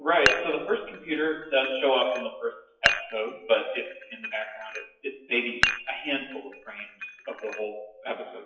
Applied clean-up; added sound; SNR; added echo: classical method WPE with log-MMSE.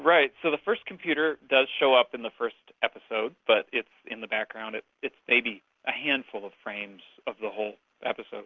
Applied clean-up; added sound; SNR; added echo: none; none; none; none.